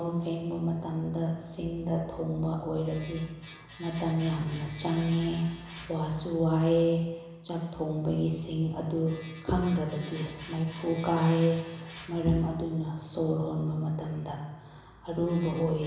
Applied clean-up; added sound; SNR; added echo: none; Domestic sounds, home sounds; 20 dB; reverberation time 1.0 s.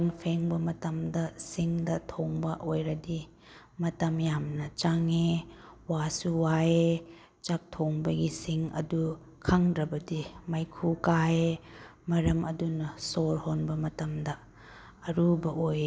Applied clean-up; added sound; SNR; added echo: none; none; none; none.